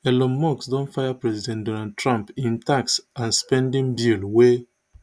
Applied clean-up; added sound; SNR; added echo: none; none; none; none.